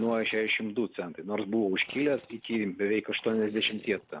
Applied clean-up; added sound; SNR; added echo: neural separator model SepFormer DNS4.